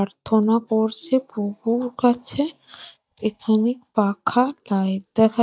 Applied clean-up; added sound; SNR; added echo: neural mask model DeepFilterNet 3.